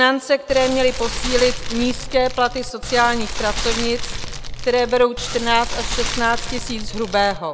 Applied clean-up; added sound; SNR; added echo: none; Fire; 5 dB; none.